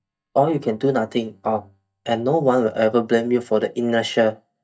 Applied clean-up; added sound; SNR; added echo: neural mask model DeepFilterNet 3.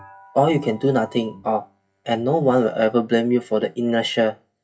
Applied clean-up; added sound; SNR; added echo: classical method WPE with log-MMSE.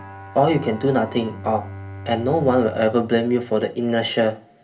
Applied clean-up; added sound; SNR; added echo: none; Bowed string instrument; 16 dB; reverberation time 0.3 s.